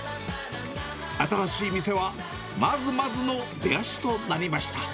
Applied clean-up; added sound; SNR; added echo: none; Water / Splash, splatter + Wind instrument, woodwind instrument; 20 dB; none.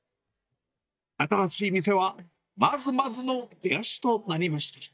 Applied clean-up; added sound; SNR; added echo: neural mask model DeepFilterNet 3.